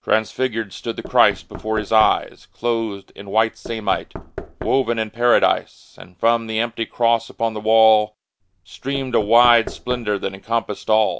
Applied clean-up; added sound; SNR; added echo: none; Knock / Wood; 17 dB; none.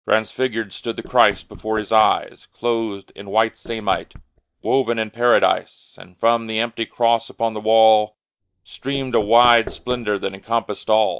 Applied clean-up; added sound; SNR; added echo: neural mask model DeepFilterNet 3.